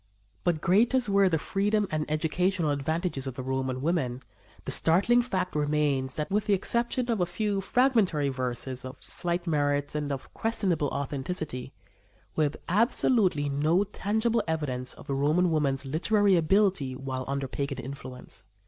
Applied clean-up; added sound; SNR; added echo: none; none; none; none.